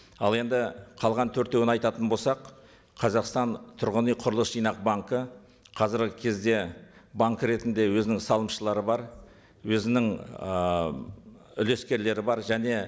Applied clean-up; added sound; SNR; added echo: none; none; none; none.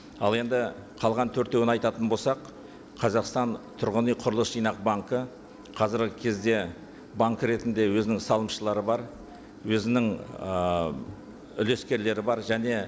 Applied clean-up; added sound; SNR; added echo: none; Engine; 19 dB; none.